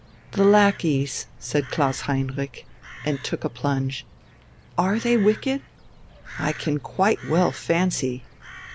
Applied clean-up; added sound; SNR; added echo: none; Crow; 19 dB; none.